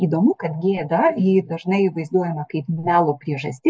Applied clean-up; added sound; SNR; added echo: neural mask model Resemble Enhance denoiser.